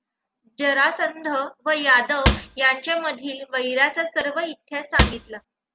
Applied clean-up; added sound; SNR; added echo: none; Cupboard open or close / Drawer open or close; 1 dB; none.